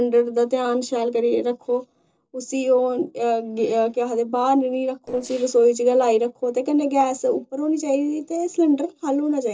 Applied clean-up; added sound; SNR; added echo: neural separator model SepFormer DNS4.